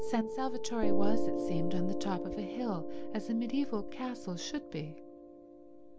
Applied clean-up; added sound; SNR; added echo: none; Piano; -5 dB; none.